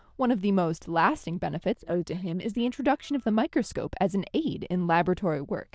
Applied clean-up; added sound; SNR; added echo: neural diffusion model UNIVERSE++.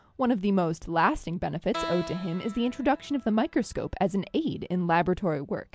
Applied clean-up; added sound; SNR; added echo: none; Keyboard (musical); 14 dB; none.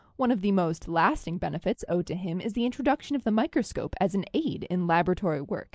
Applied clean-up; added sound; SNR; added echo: neural mask model Resemble Enhance denoiser.